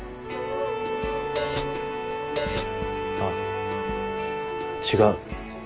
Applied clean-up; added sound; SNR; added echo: none; Bowed string instrument + Hi-hat; 1 dB; none.